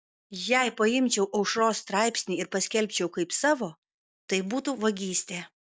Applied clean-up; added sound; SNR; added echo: none; none; none; none.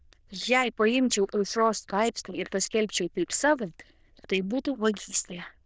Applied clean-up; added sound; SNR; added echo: neural diffusion model UNIVERSE++.